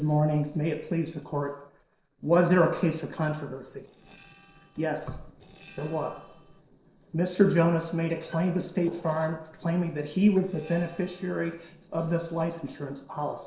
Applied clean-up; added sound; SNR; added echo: neural separator model SepFormer DNS4.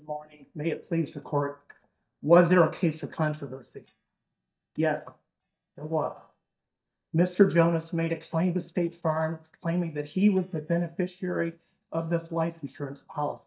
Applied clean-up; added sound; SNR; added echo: neural mask model DeepFilterNet 3.